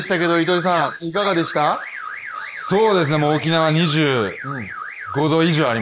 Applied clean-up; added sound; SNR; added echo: neural mask model Resemble Enhance denoiser.